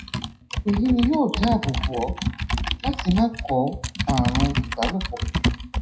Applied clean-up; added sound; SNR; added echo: classical method WPE with log-MMSE.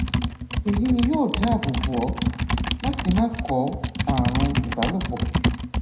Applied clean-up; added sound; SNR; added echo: none; Computer keyboard; -1 dB; reverberation time 0.7 s.